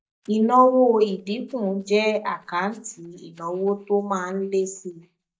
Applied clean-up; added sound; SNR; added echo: neural mask model DeepFilterNet 3.